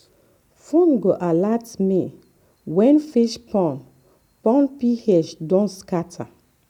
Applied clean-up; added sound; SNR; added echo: none; none; none; none.